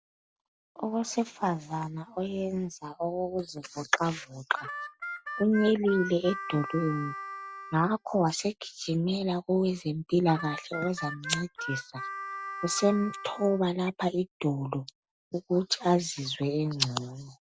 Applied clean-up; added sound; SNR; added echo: none; Harmonica; 9 dB; none.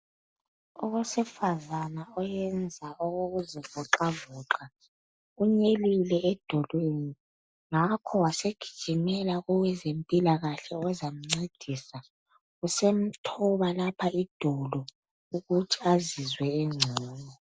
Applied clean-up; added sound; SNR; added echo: none; none; none; none.